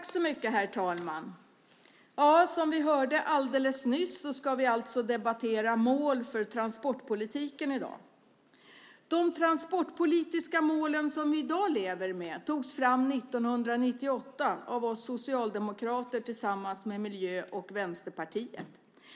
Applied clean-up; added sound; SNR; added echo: none; none; none; none.